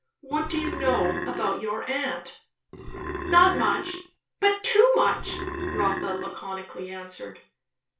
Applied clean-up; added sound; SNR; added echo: none; Burping, eructation; 5 dB; reverberation time 0.3 s.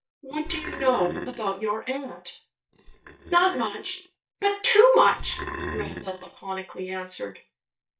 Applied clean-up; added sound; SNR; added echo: neural mask model DeepFilterNet 3.